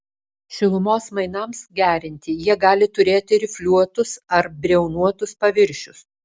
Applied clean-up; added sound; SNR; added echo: none; none; none; none.